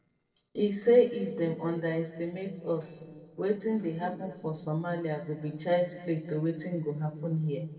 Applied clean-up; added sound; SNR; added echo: neural separator model SepFormer DNS4.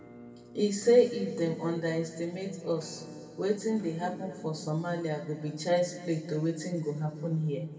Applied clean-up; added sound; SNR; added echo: none; Musical instrument; 20 dB; reverberation time 2.2 s.